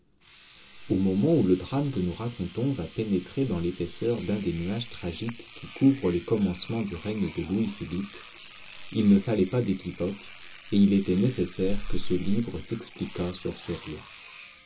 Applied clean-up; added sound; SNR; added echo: none; Engine / Domestic sounds, home sounds; 17 dB; reverberation time 0.2 s.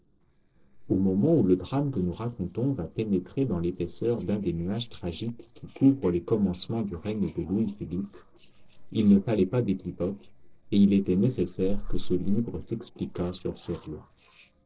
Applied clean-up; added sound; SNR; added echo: neural separator model SepFormer DNS4.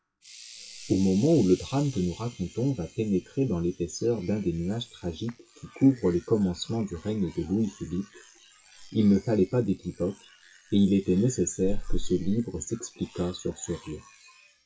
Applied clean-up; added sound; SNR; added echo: classical method WPE with log-MMSE.